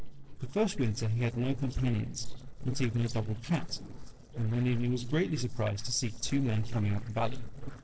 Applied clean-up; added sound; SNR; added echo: neural separator model SepFormer DNS4.